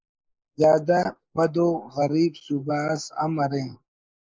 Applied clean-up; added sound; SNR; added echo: neural mask model Resemble Enhance denoiser.